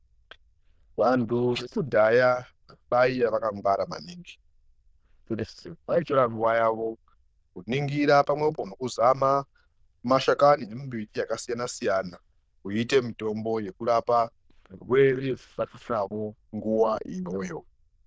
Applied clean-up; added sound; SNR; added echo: neural diffusion model UNIVERSE++.